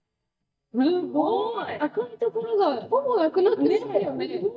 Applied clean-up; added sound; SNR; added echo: neural mask model DeepFilterNet 3.